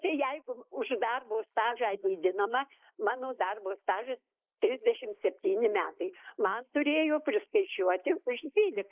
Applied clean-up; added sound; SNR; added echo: neural mask model Resemble Enhance denoiser.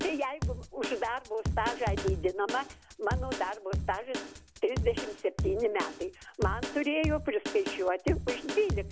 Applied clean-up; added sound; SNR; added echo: none; Drum kit; 4 dB; none.